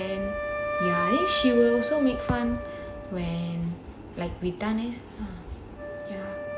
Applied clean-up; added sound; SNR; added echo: none; Wind instrument, woodwind instrument; 4 dB; none.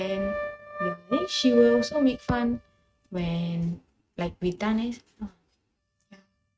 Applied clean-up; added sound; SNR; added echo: neural mask model RNNoise.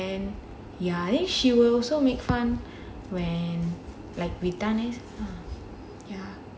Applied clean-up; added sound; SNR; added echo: none; none; none; none.